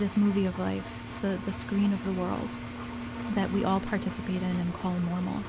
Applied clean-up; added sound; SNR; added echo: none; Engine; 8 dB; none.